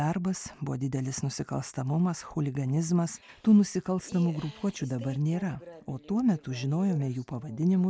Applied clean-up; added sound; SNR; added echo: none; none; none; none.